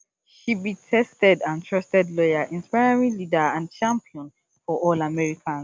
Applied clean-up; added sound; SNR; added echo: none; none; none; none.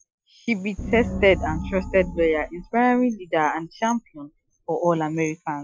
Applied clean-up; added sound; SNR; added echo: classical method Wiener filter.